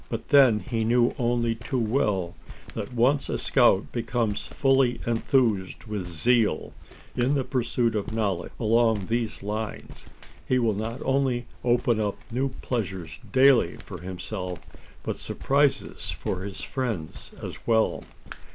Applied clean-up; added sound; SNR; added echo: none; Walk, footsteps; 12 dB; none.